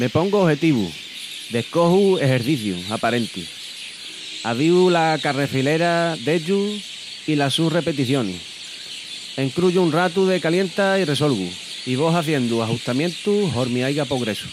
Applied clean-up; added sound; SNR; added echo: none; Chirp, tweet; 13 dB; none.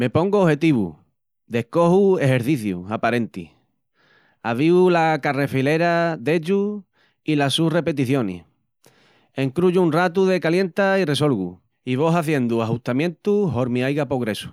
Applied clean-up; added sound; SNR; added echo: none; none; none; none.